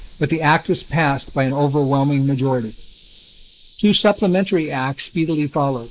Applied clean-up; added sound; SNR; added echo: neural mask model Resemble Enhance denoiser.